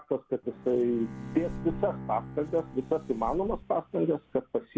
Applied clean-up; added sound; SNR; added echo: none; Bowed string instrument + Fireworks; 12 dB; none.